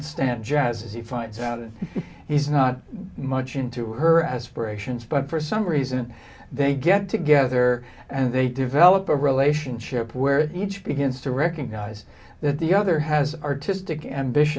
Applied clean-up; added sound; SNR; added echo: none; none; none; none.